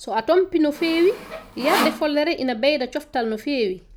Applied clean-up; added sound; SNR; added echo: none; Sawing; 8 dB; none.